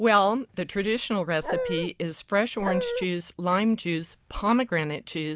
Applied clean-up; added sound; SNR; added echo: none; Dog; 3 dB; none.